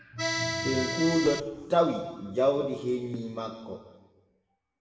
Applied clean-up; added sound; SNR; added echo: none; Accordion; 2 dB; reverberation time 1.3 s.